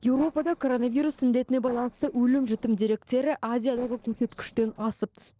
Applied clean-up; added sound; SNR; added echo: neural separator model SepFormer DNS4.